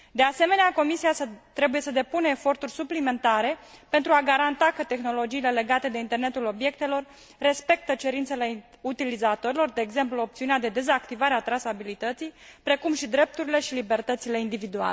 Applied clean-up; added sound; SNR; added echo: none; none; none; none.